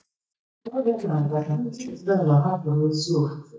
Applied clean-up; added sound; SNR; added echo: neural mask model DeepFilterNet 3.